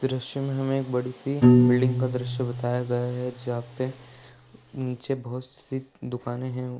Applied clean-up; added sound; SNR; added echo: none; Piano; -2 dB; none.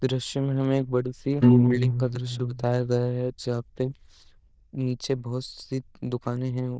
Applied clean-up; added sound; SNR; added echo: neural diffusion model UNIVERSE++.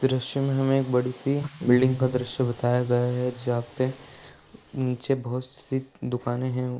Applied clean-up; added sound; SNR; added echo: neural mask model Resemble Enhance denoiser.